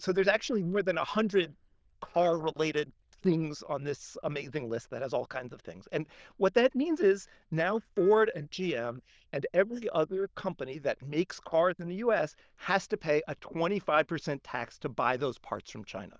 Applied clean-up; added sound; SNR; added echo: neural diffusion model UNIVERSE++.